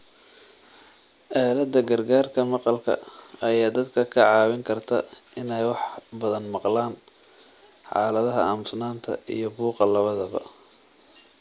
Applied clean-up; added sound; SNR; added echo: none; none; none; none.